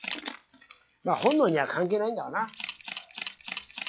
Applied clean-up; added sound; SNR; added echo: classical method log-MMSE.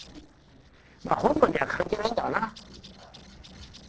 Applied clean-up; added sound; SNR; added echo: neural separator model SepFormer DNS4.